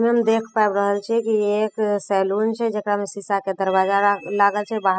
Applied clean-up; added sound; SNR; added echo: classical method spectral subtraction.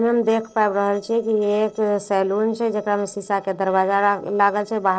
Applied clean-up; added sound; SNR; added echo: neural separator model SepFormer DNS4.